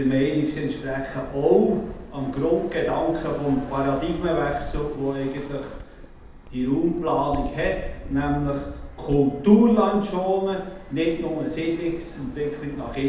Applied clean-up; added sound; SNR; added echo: none; Fixed-wing aircraft, airplane; 14 dB; reverberation time 0.8 s.